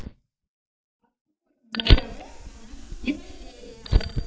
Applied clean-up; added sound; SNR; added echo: neural mask model DeepFilterNet 3.